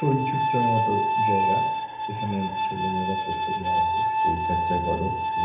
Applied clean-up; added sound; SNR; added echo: none; Bowed string instrument; -5 dB; reverberation time 0.9 s.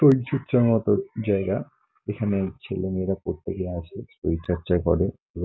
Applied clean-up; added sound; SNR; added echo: none; none; none; none.